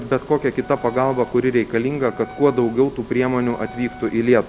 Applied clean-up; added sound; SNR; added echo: none; Engine + Wind instrument, woodwind instrument; 19 dB; none.